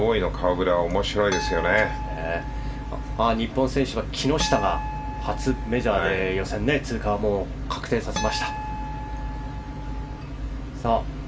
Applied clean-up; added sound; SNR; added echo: none; Harp; 11 dB; reverberation time 0.7 s.